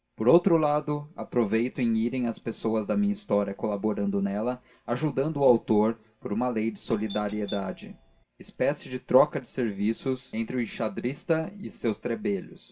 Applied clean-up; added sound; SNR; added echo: none; Doorbell; 14 dB; reverberation time 0.2 s.